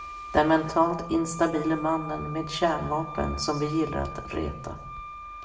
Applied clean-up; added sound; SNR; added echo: none; Wind instrument, woodwind instrument; 12 dB; reverberation time 0.7 s.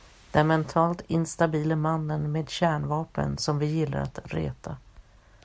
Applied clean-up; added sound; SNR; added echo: none; none; none; none.